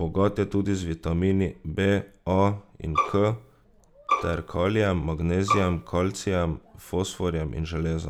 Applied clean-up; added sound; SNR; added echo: none; Bowed string instrument; 4 dB; none.